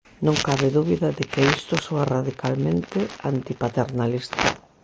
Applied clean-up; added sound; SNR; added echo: none; none; none; none.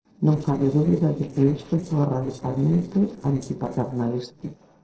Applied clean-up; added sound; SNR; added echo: neural separator model SepFormer DNS4.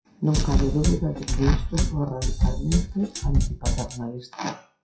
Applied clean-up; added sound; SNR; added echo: classical method WPE with log-MMSE.